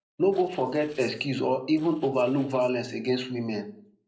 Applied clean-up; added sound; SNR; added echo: neural separator model SepFormer DNS4.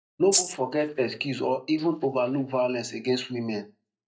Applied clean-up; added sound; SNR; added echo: neural mask model DeepFilterNet 3.